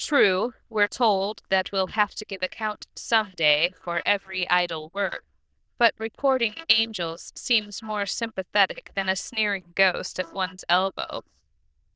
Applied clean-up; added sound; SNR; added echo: neural diffusion model UNIVERSE++.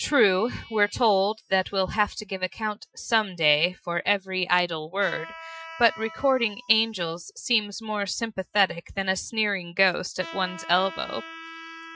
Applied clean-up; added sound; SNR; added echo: classical method Wiener filter.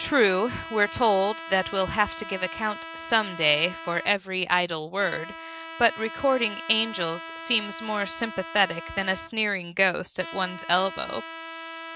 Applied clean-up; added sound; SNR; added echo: none; Trumpet; 13 dB; none.